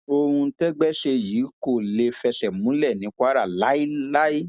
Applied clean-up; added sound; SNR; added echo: none; none; none; none.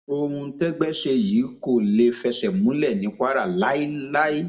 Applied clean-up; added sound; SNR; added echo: none; none; none; reverberation time 0.5 s.